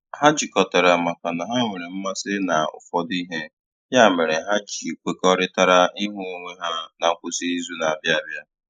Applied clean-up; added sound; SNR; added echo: neural mask model Resemble Enhance denoiser.